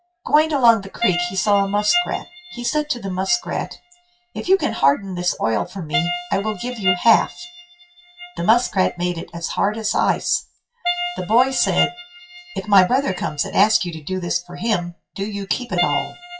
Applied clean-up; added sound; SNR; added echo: classical method WPE with log-MMSE.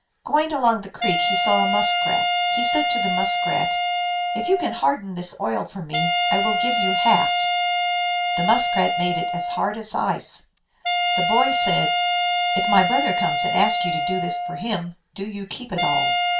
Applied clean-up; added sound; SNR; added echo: none; Wind instrument, woodwind instrument; -2 dB; reverberation time 0.2 s.